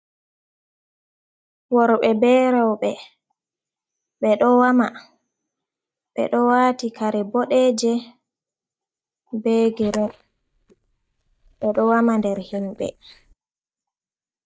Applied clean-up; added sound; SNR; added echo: neural mask model DeepFilterNet 3.